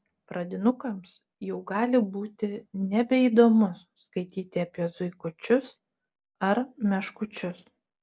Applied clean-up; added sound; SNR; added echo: none; none; none; none.